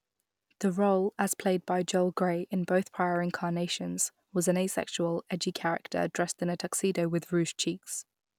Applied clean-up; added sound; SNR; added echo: none; none; none; none.